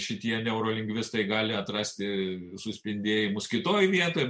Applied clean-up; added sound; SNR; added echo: none; none; none; none.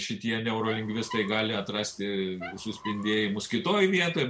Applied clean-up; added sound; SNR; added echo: none; Squeak; 14 dB; none.